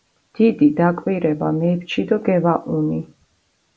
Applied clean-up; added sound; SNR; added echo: none; none; none; none.